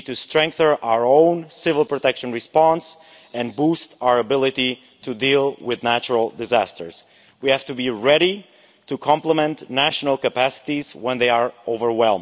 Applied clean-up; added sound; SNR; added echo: none; none; none; none.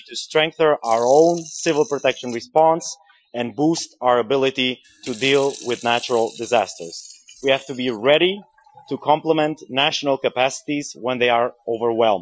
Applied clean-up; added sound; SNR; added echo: classical method Wiener filter.